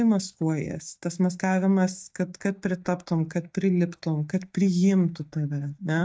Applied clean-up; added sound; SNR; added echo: neural mask model DeepFilterNet 3.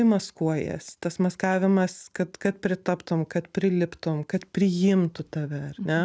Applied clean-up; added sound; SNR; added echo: none; none; none; none.